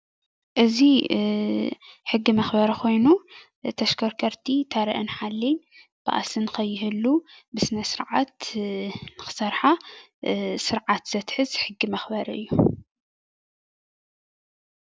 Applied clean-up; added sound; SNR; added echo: none; none; none; none.